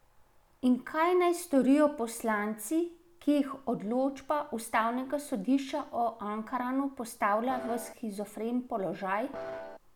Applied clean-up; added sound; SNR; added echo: none; Piano; 9 dB; none.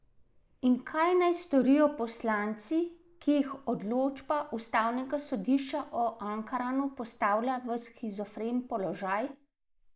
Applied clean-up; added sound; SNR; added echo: neural mask model Resemble Enhance denoiser.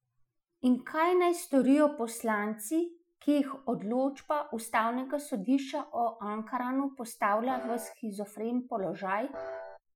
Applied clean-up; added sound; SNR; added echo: classical method Wiener filter.